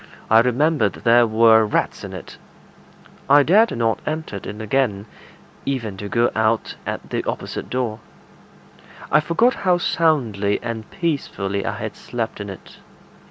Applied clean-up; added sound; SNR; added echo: none; none; none; none.